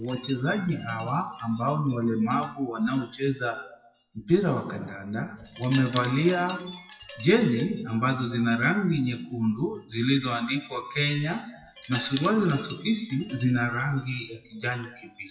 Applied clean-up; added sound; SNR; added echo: classical method WPE with log-MMSE.